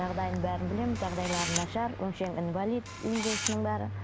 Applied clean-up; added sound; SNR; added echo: none; Car passing by + Camera; 4 dB; none.